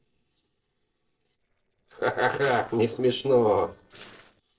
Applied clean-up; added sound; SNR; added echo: neural separator model SepFormer DNS4.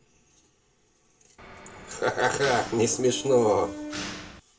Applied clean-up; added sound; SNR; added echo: none; Mechanisms; 10 dB; reverberation time 0.4 s.